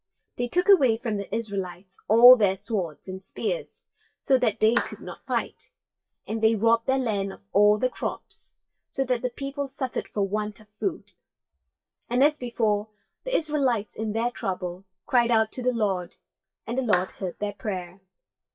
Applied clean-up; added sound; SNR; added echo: classical method WPE with log-MMSE.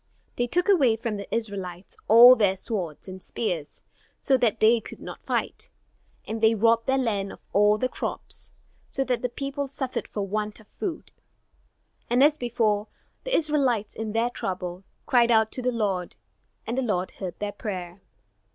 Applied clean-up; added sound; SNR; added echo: none; none; none; none.